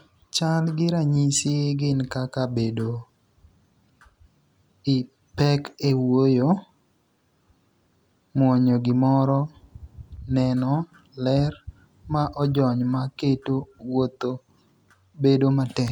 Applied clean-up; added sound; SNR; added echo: none; none; none; none.